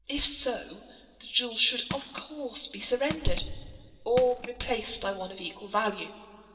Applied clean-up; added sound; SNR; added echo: none; Crushing; 11 dB; reverberation time 1.7 s.